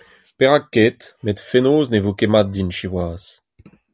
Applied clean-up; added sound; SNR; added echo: none; none; none; none.